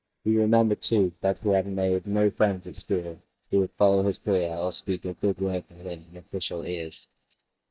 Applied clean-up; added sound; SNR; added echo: neural mask model DeepFilterNet 3.